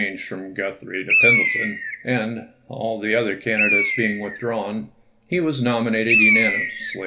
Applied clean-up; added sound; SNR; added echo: none; Bird; -1 dB; reverberation time 0.5 s.